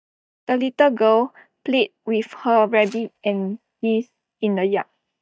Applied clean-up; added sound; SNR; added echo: neural mask model DeepFilterNet 3.